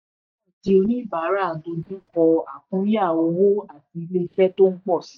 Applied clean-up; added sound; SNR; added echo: neural mask model DeepFilterNet 3.